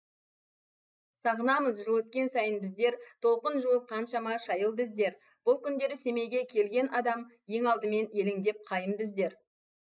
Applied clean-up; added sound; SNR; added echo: neural mask model Resemble Enhance denoiser.